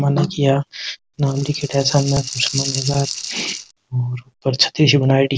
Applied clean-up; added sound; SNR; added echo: none; Rattle (instrument); 9 dB; none.